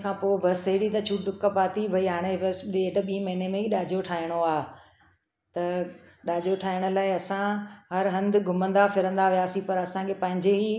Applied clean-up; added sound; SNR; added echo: none; none; none; none.